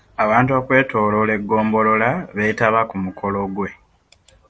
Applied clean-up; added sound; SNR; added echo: none; none; none; none.